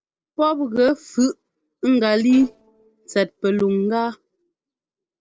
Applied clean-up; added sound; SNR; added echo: neural separator model SepFormer DNS4.